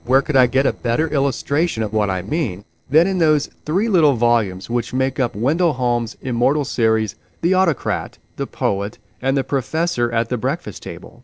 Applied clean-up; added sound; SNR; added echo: neural separator model SepFormer DNS4.